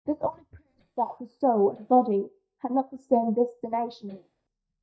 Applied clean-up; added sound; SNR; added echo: neural mask model DeepFilterNet 3.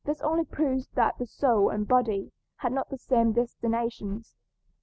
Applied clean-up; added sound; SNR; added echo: none; none; none; none.